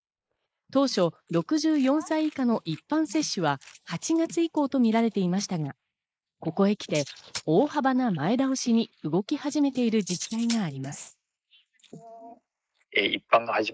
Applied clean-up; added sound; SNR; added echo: neural mask model Resemble Enhance denoiser.